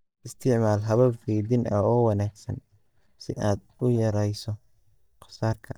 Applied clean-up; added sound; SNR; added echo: neural mask model DeepFilterNet 3.